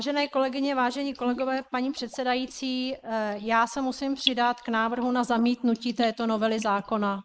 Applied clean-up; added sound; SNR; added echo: neural mask model Resemble Enhance denoiser.